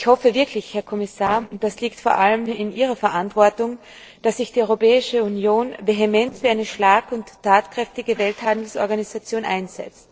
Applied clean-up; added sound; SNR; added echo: neural separator model SepFormer DNS4.